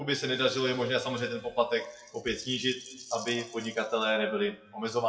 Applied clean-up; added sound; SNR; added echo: classical method WPE with log-MMSE.